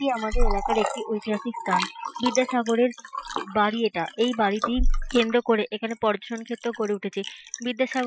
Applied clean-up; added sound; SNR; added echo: classical method Wiener filter.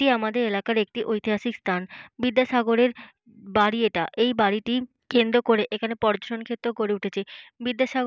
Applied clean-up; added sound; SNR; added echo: none; none; none; none.